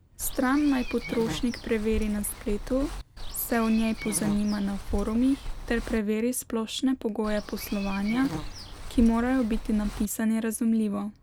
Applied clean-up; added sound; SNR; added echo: none; Walk, footsteps / Insect; 8 dB; none.